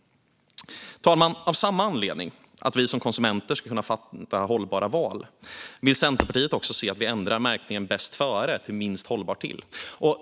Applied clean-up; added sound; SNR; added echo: none; Shatter; 8 dB; none.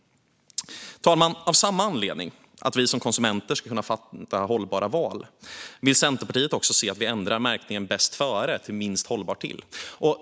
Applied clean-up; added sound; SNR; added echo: none; none; none; none.